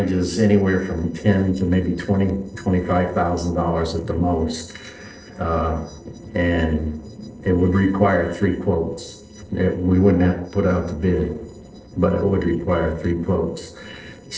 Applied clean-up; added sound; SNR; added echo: neural separator model SepFormer DNS4.